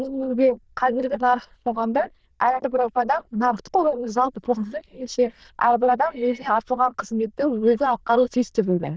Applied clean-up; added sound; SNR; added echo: neural diffusion model UNIVERSE++.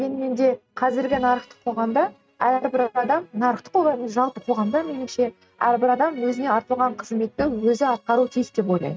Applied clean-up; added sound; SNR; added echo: neural mask model RNNoise.